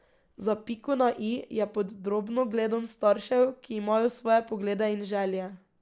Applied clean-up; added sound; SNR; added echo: none; none; none; none.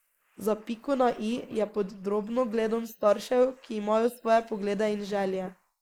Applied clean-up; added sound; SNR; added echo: neural mask model Resemble Enhance denoiser.